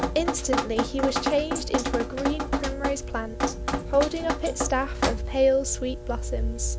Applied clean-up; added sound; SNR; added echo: none; Drip; 1 dB; none.